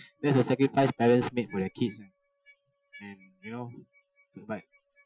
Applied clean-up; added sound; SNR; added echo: classical method Wiener filter.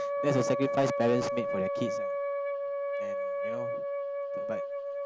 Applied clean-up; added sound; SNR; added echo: none; Wind instrument, woodwind instrument; -1 dB; none.